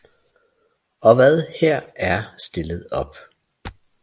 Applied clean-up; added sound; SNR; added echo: none; none; none; none.